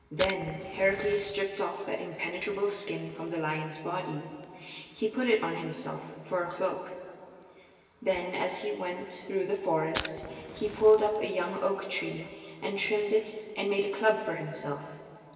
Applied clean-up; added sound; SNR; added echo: none; Fire; 16 dB; reverberation time 2.6 s.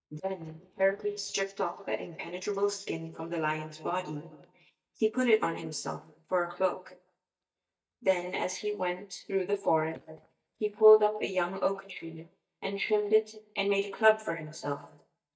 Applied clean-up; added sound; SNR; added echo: neural mask model DeepFilterNet 3.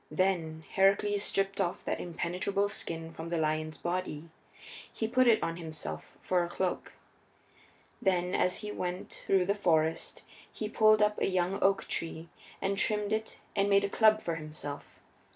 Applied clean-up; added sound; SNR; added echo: none; none; none; none.